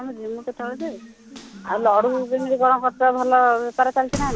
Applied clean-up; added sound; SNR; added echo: none; Water tap, faucet; 16 dB; none.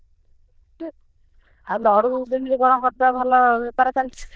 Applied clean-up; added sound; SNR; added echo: neural diffusion model UNIVERSE++.